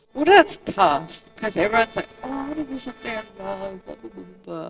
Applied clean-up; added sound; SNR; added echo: neural separator model SepFormer DNS4.